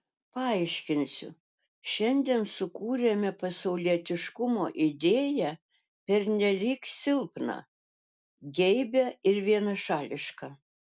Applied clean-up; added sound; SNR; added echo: none; none; none; none.